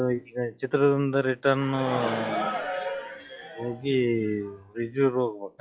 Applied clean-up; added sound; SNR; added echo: classical method log-MMSE.